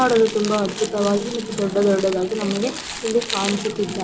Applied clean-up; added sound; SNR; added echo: none; Crumpling, crinkling; 11 dB; none.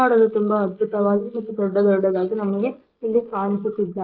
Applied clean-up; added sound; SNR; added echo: neural mask model Resemble Enhance denoiser.